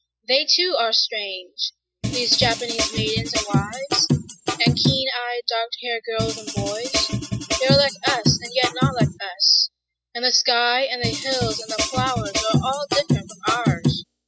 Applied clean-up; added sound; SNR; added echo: classical method spectral subtraction.